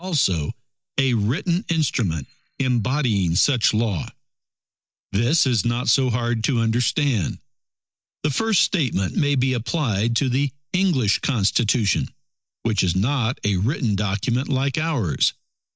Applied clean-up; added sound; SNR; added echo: neural mask model DeepFilterNet 3.